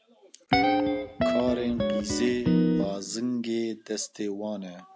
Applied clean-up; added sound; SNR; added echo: none; Guitar; -4 dB; none.